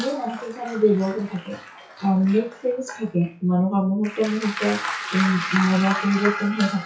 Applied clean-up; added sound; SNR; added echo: classical method WPE with log-MMSE.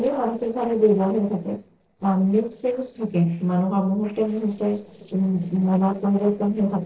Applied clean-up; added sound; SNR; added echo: neural separator model SepFormer DNS4.